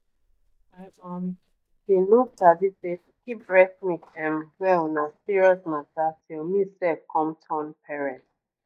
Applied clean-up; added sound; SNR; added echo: neural mask model DeepFilterNet 3.